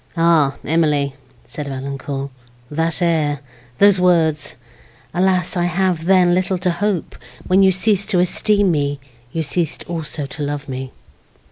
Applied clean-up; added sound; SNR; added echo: none; none; none; none.